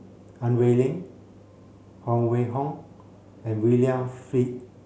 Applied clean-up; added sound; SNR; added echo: none; none; none; none.